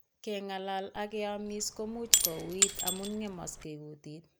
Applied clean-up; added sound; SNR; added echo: none; Shatter / Crushing; -5 dB; none.